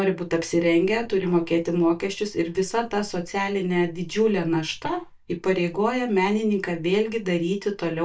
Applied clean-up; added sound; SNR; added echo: neural mask model DeepFilterNet 3.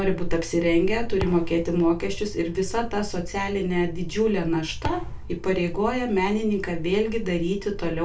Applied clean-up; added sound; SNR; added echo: none; Thump, thud; 16 dB; reverberation time 0.2 s.